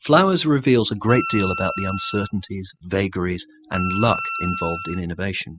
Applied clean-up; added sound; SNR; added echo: classical method spectral subtraction.